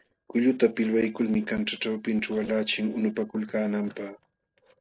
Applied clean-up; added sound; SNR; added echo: neural separator model SepFormer DNS4.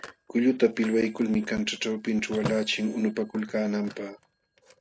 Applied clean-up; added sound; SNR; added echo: none; Telephone; 16 dB; none.